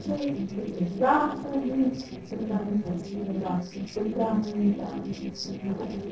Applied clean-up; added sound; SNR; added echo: neural separator model SepFormer DNS4.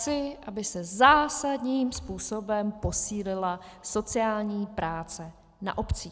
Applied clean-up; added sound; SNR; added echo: none; none; none; none.